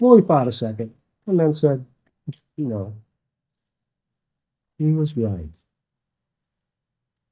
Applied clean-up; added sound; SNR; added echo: neural mask model DeepFilterNet 3.